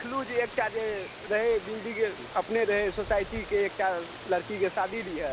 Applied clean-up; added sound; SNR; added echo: none; Rain; 12 dB; none.